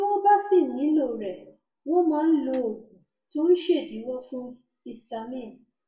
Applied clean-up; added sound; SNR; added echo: none; none; none; reverberation time 0.1 s.